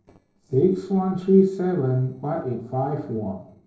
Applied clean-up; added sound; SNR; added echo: neural separator model SepFormer DNS4.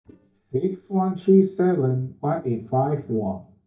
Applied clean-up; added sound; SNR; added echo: neural mask model DeepFilterNet 3.